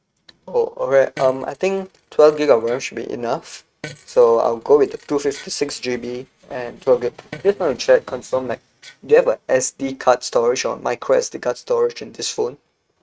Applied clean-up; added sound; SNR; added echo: neural mask model RNNoise.